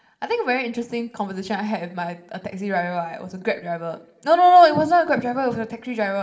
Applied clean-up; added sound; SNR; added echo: none; none; none; reverberation time 0.6 s.